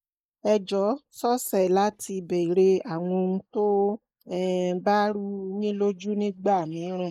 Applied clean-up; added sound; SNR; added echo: neural mask model Resemble Enhance denoiser.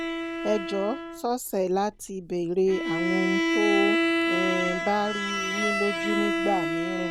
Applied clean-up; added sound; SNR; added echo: none; Bowed string instrument; -1 dB; none.